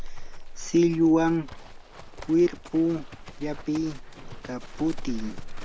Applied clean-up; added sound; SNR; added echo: none; Livestock, farm animals, working animals; 9 dB; none.